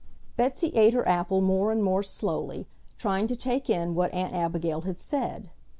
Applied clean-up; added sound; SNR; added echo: none; none; none; none.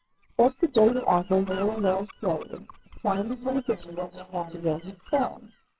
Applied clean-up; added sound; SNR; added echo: neural separator model SepFormer WHAMR!.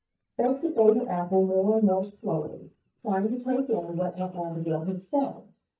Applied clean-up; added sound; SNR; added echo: neural mask model DeepFilterNet 3.